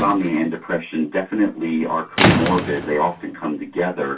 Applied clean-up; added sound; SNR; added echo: none; Squeak / Rattle / Slam; 3 dB; reverberation time 0.1 s.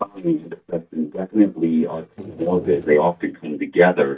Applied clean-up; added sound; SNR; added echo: neural mask model DeepFilterNet 3.